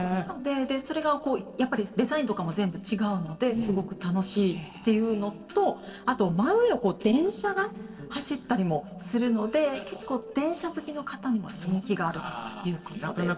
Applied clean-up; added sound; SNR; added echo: neural separator model SepFormer DNS4.